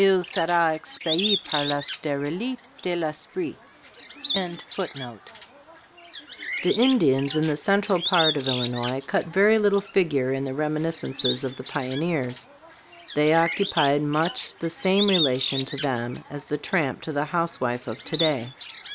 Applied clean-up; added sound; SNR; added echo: none; Bird; 7 dB; none.